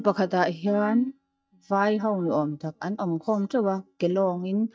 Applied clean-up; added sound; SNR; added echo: neural mask model DeepFilterNet 3.